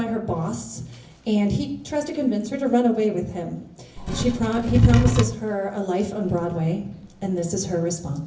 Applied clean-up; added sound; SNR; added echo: none; Wood / Tools; -4 dB; none.